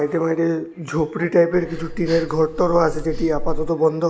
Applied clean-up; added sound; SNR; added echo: none; Breathing; 6 dB; none.